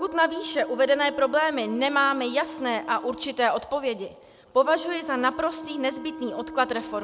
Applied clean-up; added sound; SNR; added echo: none; Wind instrument, woodwind instrument; 13 dB; none.